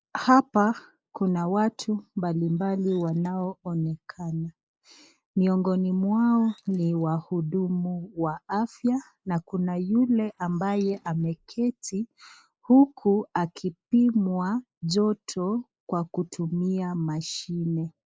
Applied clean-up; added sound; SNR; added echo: neural mask model Resemble Enhance denoiser.